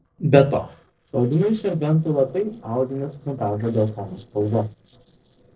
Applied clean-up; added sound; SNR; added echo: neural separator model SepFormer DNS4.